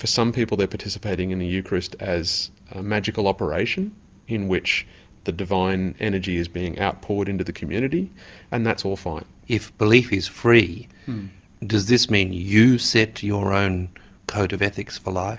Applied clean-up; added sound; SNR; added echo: none; none; none; none.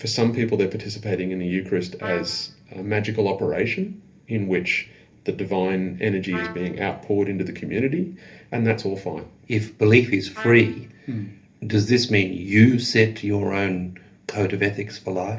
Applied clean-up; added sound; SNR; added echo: none; Trumpet; 15 dB; reverberation time 0.3 s.